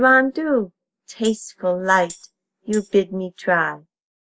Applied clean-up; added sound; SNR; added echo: neural mask model Resemble Enhance denoiser.